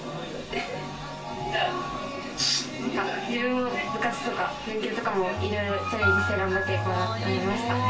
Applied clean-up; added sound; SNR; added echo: none; none; none; reverberation time 0.3 s.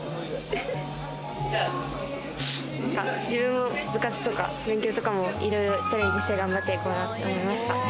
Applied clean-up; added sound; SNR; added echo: none; none; none; none.